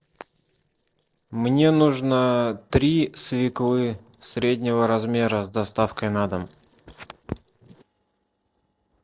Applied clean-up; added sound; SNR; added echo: neural separator model SepFormer DNS4.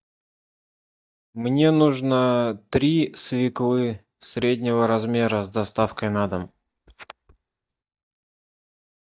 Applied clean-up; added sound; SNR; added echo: neural mask model DeepFilterNet 3.